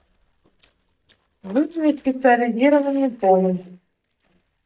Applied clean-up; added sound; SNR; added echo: neural mask model DeepFilterNet 3.